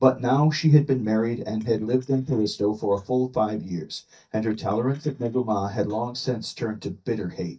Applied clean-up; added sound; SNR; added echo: neural mask model DeepFilterNet 3.